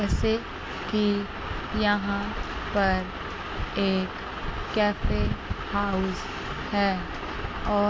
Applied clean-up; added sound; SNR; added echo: none; none; none; none.